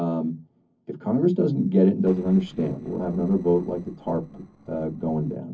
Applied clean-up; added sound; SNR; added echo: neural separator model SepFormer DNS4.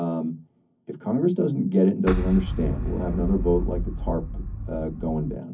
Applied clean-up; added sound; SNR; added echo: none; Boom; 3 dB; reverberation time 0.3 s.